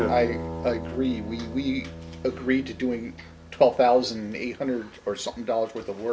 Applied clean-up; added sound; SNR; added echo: none; Acoustic guitar; 11 dB; none.